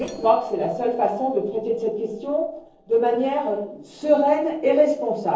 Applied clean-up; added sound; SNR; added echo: neural separator model SepFormer DNS4.